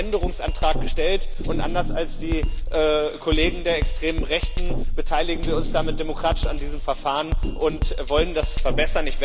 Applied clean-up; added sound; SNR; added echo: none; Drum kit; -3 dB; none.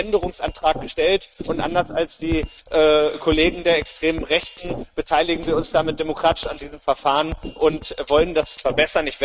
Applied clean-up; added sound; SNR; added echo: neural mask model RNNoise.